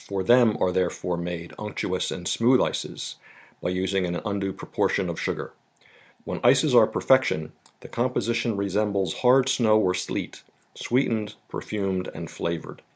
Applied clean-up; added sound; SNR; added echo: none; none; none; none.